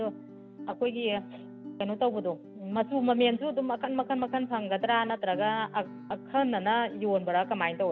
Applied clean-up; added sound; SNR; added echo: none; Guitar; 15 dB; none.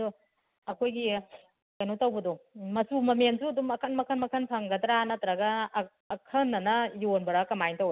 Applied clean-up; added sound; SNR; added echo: none; none; none; none.